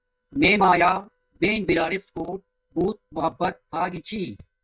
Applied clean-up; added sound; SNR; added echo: neural mask model DeepFilterNet 3.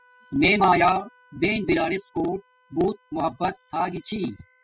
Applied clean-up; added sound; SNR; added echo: classical method spectral subtraction.